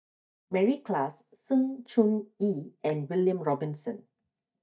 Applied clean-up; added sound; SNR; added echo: neural mask model DeepFilterNet 3.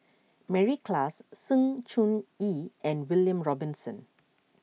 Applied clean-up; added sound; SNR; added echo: none; none; none; none.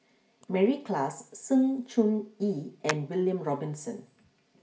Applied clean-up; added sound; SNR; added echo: none; Hands; 17 dB; reverberation time 0.4 s.